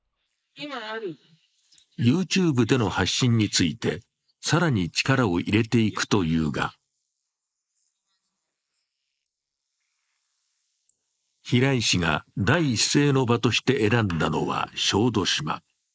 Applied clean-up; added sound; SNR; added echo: neural mask model Resemble Enhance denoiser.